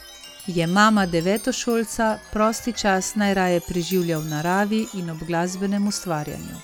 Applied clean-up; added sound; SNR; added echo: none; Chime; 19 dB; none.